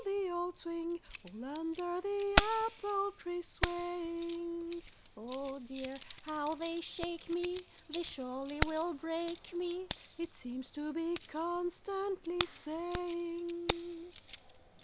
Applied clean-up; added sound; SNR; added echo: none; Keys jangling; 1 dB; none.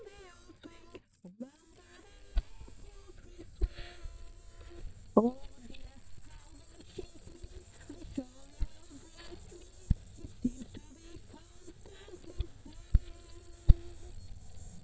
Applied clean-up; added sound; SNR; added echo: neural mask model DeepFilterNet 3.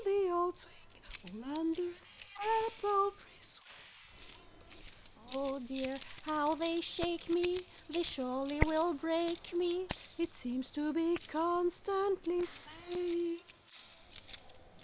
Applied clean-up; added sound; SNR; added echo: neural mask model Resemble Enhance denoiser.